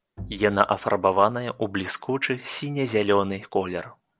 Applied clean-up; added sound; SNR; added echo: none; Bowed string instrument; 19 dB; none.